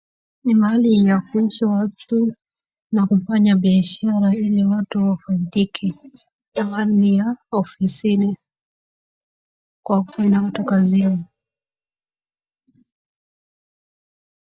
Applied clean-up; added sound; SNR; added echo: neural mask model DeepFilterNet 3.